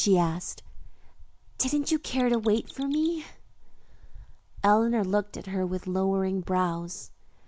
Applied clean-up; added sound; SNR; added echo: none; Mechanisms; 19 dB; none.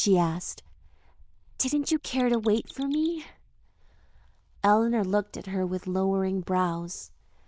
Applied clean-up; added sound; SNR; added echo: neural diffusion model UNIVERSE++.